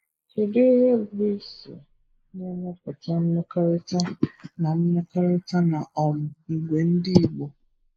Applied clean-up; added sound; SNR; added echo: neural mask model Resemble Enhance denoiser.